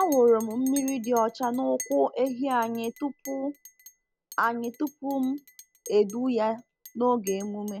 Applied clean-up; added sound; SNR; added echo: none; Chink, clink; 19 dB; none.